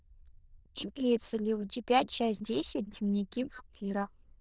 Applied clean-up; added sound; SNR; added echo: neural diffusion model UNIVERSE++.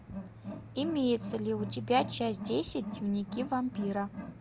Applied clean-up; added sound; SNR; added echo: none; Wild animals; 10 dB; none.